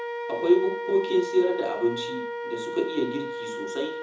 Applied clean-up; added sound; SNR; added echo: none; Wind instrument, woodwind instrument; 6 dB; reverberation time 0.5 s.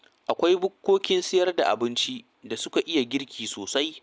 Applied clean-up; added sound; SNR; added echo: none; none; none; none.